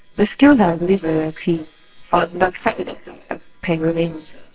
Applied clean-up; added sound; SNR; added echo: neural separator model SepFormer WHAMR!.